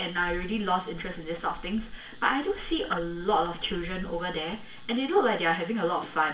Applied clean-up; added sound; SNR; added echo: none; Keys jangling; 15 dB; reverberation time 0.3 s.